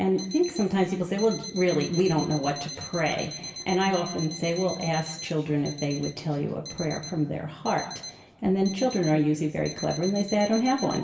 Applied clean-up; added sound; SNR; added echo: none; Alarm; 14 dB; reverberation time 1.0 s.